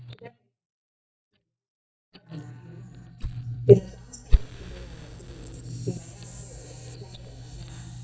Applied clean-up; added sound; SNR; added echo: neural mask model DeepFilterNet 3.